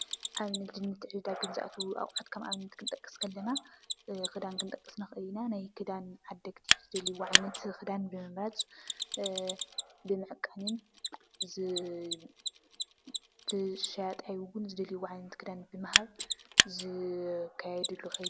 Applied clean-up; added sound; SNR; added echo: none; Mechanisms; -2 dB; none.